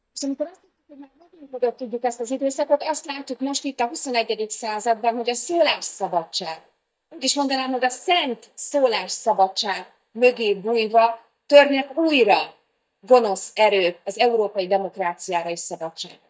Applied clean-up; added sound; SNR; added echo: neural mask model DeepFilterNet 3.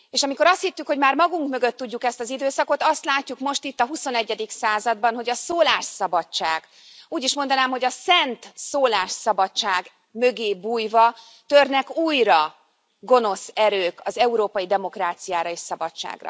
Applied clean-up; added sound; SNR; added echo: none; none; none; none.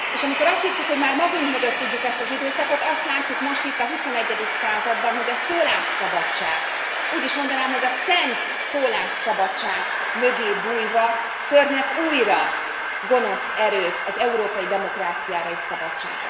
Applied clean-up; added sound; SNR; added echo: none; Train; 2 dB; reverberation time 2.7 s.